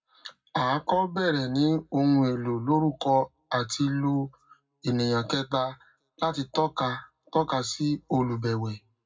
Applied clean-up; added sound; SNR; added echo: none; none; none; reverberation time 0.3 s.